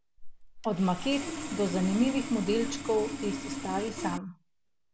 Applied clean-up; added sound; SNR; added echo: none; Sawing; 6 dB; none.